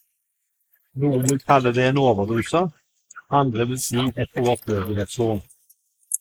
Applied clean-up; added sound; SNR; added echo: neural mask model Resemble Enhance denoiser.